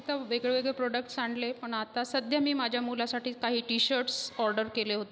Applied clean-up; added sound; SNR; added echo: none; none; none; none.